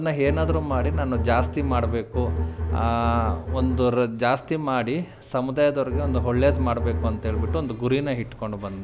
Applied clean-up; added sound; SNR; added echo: none; Bowed string instrument; 1 dB; none.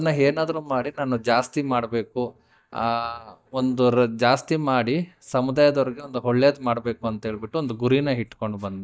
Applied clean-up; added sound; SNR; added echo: neural mask model DeepFilterNet 3.